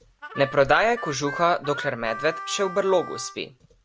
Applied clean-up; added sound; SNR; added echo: none; Harmonica; 12 dB; none.